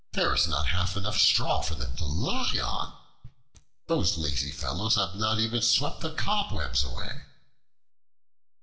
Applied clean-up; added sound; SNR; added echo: none; none; none; none.